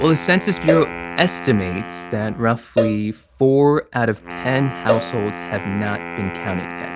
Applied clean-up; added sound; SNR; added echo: none; Wind instrument, woodwind instrument + Cowbell; 7 dB; none.